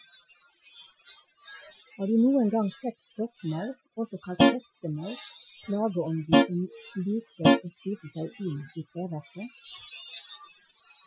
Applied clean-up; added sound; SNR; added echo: classical method Wiener filter.